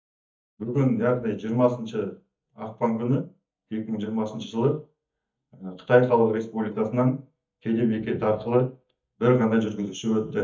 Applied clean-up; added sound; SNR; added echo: neural mask model DeepFilterNet 3.